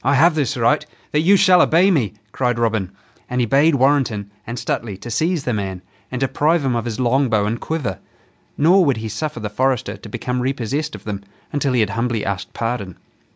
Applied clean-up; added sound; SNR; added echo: none; none; none; none.